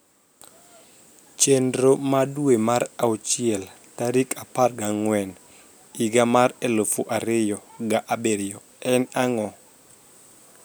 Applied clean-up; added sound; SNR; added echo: none; none; none; none.